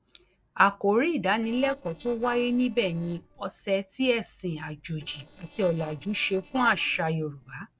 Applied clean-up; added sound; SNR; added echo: neural separator model SepFormer DNS4.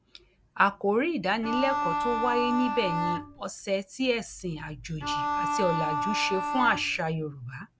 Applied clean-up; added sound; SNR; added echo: none; Bowed string instrument; 0 dB; none.